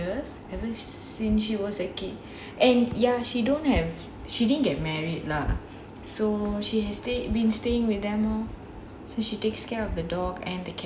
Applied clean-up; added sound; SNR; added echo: none; none; none; none.